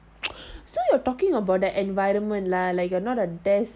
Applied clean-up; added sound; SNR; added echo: none; none; none; none.